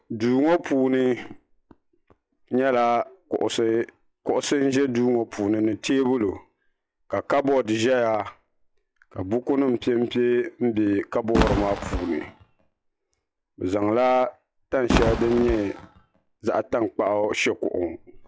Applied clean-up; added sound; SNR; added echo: classical method log-MMSE.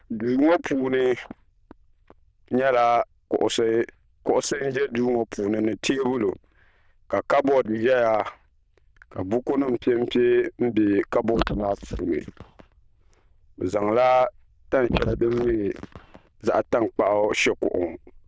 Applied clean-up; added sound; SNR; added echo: neural diffusion model UNIVERSE++.